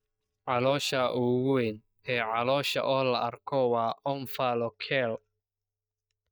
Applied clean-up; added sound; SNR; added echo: neural mask model DeepFilterNet 3.